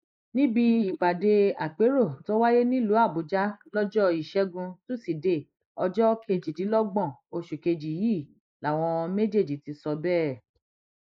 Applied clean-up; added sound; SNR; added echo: neural mask model Resemble Enhance denoiser.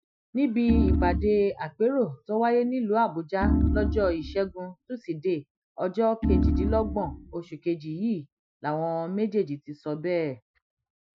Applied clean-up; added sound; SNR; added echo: classical method Wiener filter.